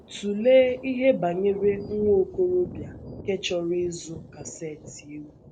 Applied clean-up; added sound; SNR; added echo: none; Thunder; 17 dB; none.